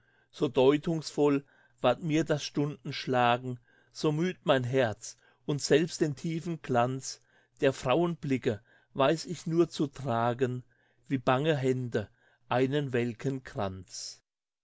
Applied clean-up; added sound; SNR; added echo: none; none; none; none.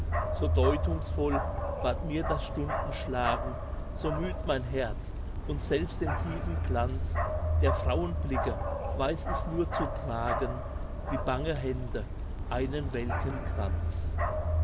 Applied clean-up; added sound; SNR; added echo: none; Bark; -3 dB; none.